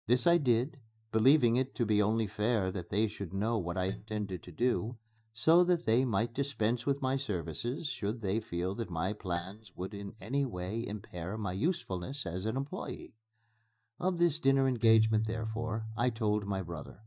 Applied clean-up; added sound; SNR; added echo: neural mask model DeepFilterNet 3.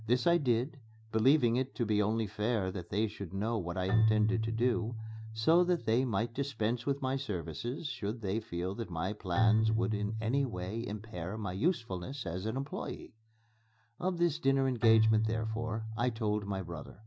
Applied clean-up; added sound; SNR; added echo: none; Keyboard (musical); 4 dB; none.